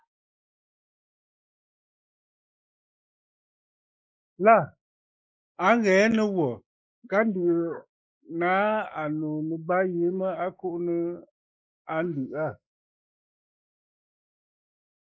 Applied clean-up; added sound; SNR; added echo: neural mask model Resemble Enhance denoiser.